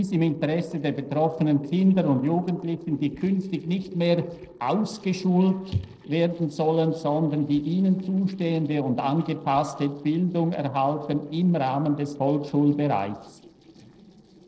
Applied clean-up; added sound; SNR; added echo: neural separator model SepFormer DNS4.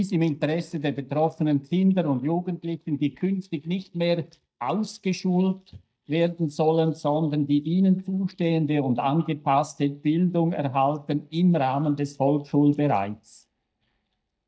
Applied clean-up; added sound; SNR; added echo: neural mask model DeepFilterNet 3.